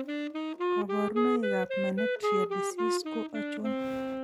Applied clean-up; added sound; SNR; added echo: none; Wind instrument, woodwind instrument; -4 dB; none.